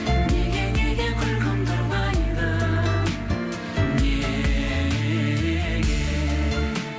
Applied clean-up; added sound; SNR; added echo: none; none; none; none.